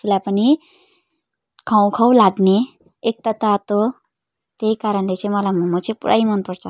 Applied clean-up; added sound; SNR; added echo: none; none; none; none.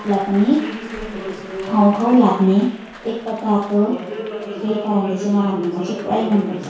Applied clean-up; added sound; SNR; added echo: none; Applause; 11 dB; reverberation time 0.6 s.